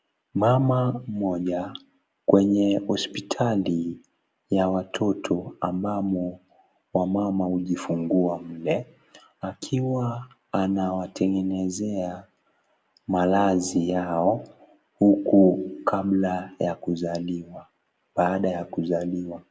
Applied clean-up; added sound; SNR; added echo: none; none; none; none.